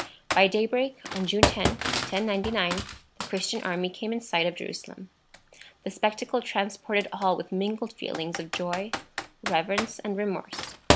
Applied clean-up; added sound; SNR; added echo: none; Computer keyboard; 4 dB; none.